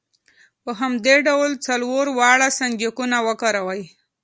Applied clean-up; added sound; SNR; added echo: none; none; none; none.